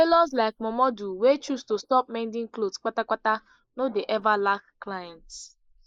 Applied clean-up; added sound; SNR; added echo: neural mask model Resemble Enhance denoiser.